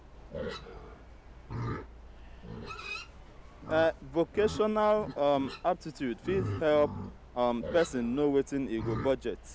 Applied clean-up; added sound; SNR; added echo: none; Livestock, farm animals, working animals; 10 dB; none.